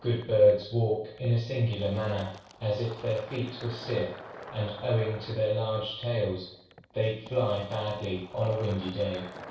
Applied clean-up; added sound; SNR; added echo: none; Fill (with liquid); 19 dB; reverberation time 0.6 s.